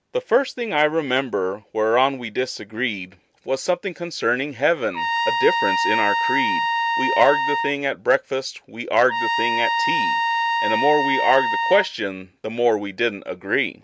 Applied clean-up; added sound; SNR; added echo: none; Trumpet; 0 dB; none.